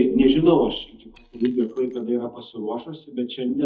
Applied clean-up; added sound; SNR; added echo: neural mask model DeepFilterNet 3.